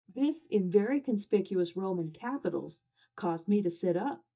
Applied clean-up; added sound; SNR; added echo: neural mask model DeepFilterNet 3.